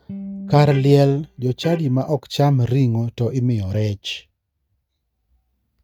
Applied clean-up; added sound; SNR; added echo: neural mask model RNNoise.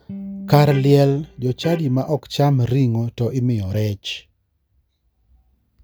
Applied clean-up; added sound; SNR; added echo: none; Electric guitar; 14 dB; none.